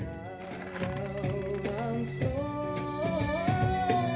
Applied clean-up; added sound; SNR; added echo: none; Skateboard; 17 dB; reverberation time 0.3 s.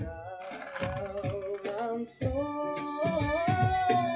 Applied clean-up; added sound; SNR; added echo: classical method WPE with log-MMSE.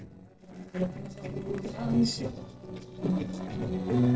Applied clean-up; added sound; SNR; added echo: neural separator model SepFormer DNS4.